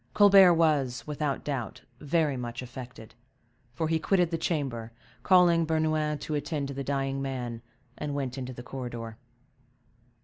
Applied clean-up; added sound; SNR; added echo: none; none; none; none.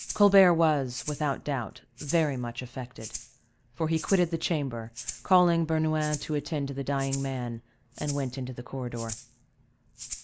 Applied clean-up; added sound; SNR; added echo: none; Rattle (instrument); 16 dB; none.